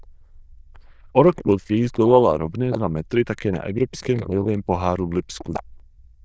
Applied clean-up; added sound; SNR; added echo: neural diffusion model UNIVERSE++.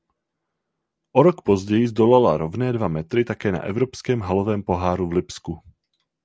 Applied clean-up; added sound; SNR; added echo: none; none; none; none.